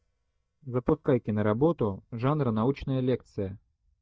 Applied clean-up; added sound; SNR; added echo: neural mask model DeepFilterNet 3.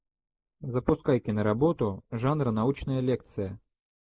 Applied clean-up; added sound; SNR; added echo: neural mask model Resemble Enhance denoiser.